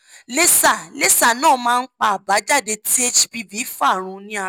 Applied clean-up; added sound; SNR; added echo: none; none; none; none.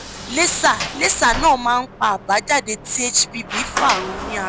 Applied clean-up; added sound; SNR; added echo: none; Sliding door; 10 dB; none.